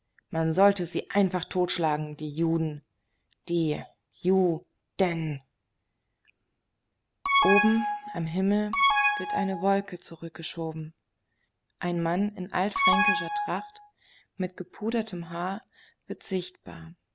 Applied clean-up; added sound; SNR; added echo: none; Alarm; -3 dB; none.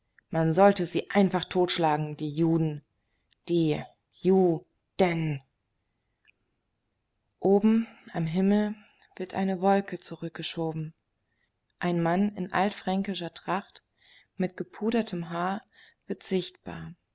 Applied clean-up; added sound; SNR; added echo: none; none; none; none.